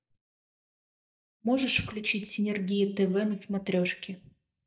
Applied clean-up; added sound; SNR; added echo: neural mask model DeepFilterNet 3.